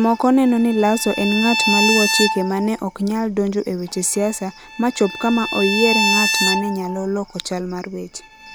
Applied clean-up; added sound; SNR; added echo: none; Bowed string instrument; 4 dB; none.